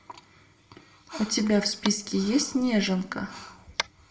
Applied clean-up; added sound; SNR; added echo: none; Tap; 14 dB; reverberation time 0.5 s.